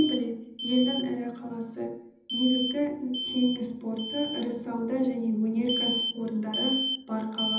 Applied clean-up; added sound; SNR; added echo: none; Alarm; 5 dB; reverberation time 0.8 s.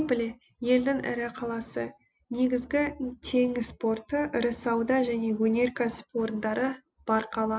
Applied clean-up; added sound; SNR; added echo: none; none; none; none.